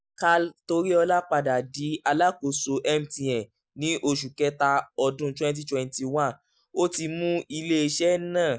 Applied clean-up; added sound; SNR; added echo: neural mask model Resemble Enhance denoiser.